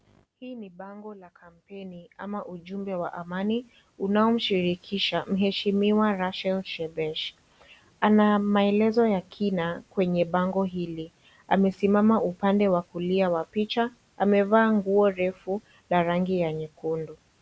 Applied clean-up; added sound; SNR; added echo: none; none; none; none.